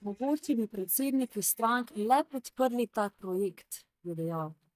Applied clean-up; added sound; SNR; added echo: neural mask model DeepFilterNet 3.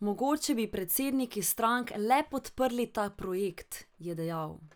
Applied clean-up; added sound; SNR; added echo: none; none; none; none.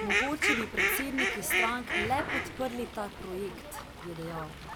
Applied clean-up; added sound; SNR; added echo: none; Fowl; -3 dB; none.